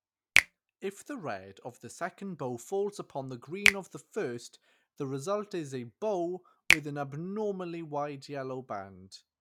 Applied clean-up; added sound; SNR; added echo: none; Finger snapping; -3 dB; none.